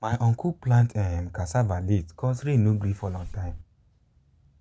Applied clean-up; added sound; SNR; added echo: none; Fireworks; 16 dB; none.